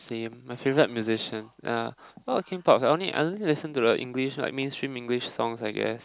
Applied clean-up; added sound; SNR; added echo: none; none; none; none.